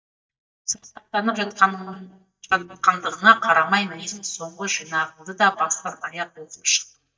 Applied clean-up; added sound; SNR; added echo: neural mask model DeepFilterNet 3.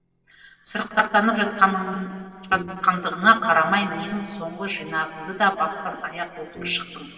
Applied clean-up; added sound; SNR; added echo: neural separator model SepFormer DNS4.